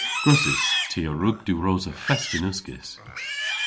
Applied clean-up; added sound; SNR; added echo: none; Livestock, farm animals, working animals; 3 dB; none.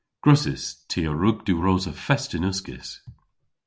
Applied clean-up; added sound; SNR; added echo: none; none; none; none.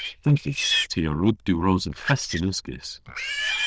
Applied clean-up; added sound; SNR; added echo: neural diffusion model UNIVERSE++.